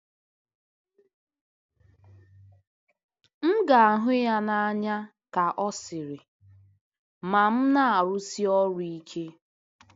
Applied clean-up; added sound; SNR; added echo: none; none; none; none.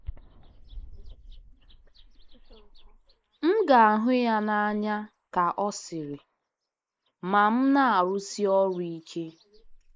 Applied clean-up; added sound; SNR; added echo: neural mask model Resemble Enhance denoiser.